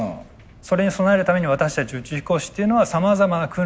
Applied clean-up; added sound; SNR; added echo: none; none; none; none.